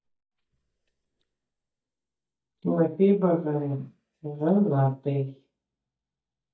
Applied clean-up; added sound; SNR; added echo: neural mask model DeepFilterNet 3.